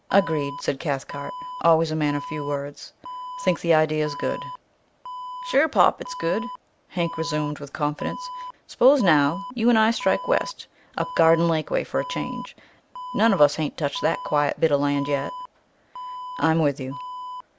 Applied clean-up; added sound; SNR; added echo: none; Alarm; 13 dB; none.